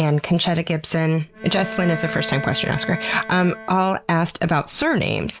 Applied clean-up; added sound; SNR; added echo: none; Bowed string instrument; 12 dB; none.